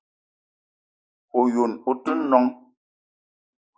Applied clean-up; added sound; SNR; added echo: neural mask model Resemble Enhance denoiser.